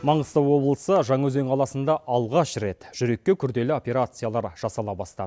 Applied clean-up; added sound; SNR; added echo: none; none; none; none.